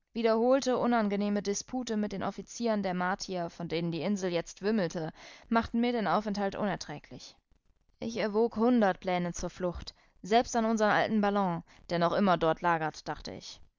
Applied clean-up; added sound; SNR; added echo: none; none; none; none.